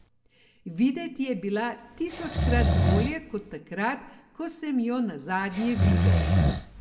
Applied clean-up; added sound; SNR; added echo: none; Breathing; -3 dB; reverberation time 1.2 s.